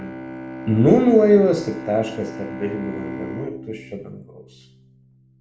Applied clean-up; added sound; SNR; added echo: none; Bowed string instrument; 13 dB; reverberation time 0.4 s.